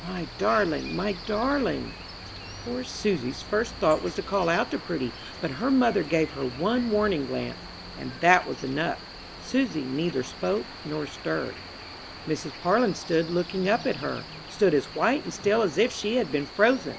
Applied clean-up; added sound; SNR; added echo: none; Cricket; 14 dB; none.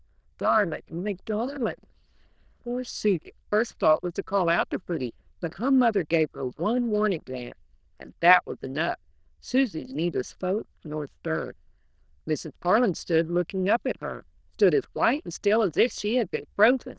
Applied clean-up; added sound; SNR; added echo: neural diffusion model UNIVERSE++.